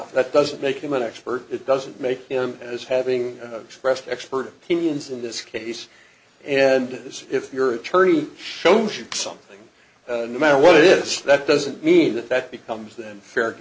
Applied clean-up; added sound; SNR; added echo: none; none; none; none.